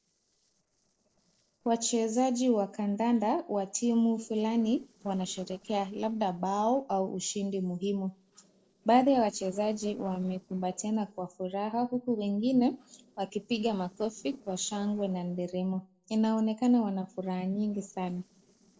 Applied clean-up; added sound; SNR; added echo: neural separator model SepFormer DNS4.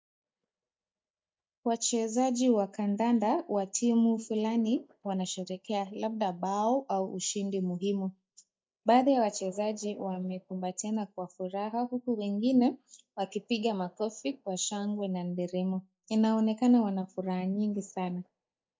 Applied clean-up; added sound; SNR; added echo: neural mask model DeepFilterNet 3.